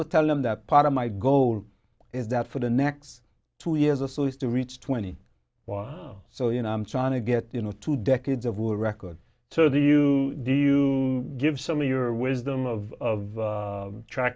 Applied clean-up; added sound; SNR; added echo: none; none; none; none.